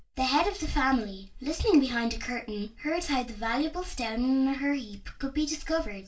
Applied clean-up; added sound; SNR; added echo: none; none; none; reverberation time 0.2 s.